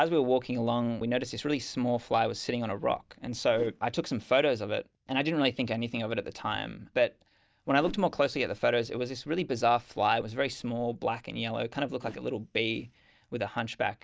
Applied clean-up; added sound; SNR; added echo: neural mask model DeepFilterNet 3.